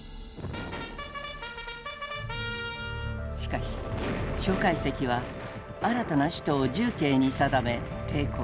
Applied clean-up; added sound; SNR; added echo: none; none; none; none.